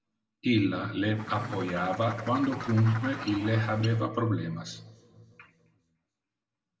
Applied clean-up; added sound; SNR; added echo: none; Bird; 10 dB; reverberation time 1.5 s.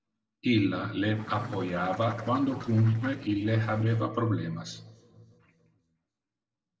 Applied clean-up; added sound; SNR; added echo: neural separator model SepFormer DNS4.